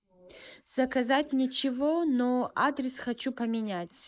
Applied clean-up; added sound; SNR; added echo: neural mask model Resemble Enhance denoiser.